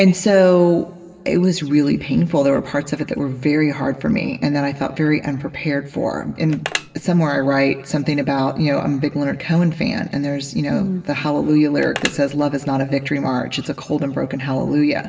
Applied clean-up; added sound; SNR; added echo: none; Telephone; 13 dB; reverberation time 1.7 s.